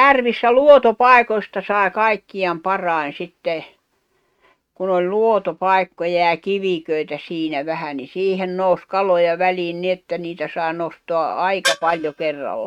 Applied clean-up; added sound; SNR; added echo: neural mask model RNNoise.